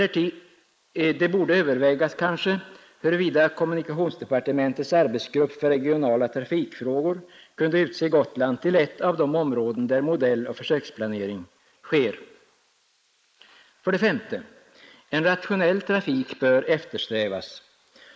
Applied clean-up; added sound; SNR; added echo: neural mask model Resemble Enhance denoiser.